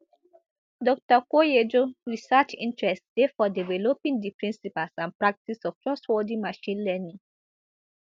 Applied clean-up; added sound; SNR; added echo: none; none; none; none.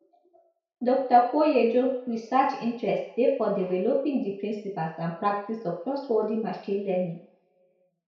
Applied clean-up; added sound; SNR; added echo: none; none; none; reverberation time 0.5 s.